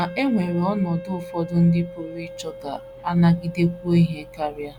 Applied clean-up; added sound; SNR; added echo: none; Wind instrument, woodwind instrument; 16 dB; none.